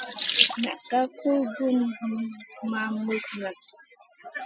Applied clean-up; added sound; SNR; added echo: classical method spectral subtraction.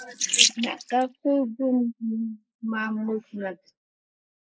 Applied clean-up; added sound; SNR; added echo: neural mask model Resemble Enhance denoiser.